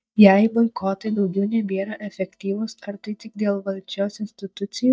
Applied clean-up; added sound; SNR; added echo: neural mask model DeepFilterNet 3.